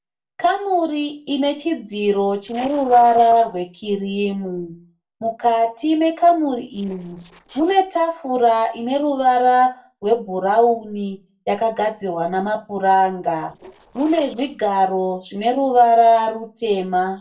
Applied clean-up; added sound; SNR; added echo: neural separator model SepFormer DNS4.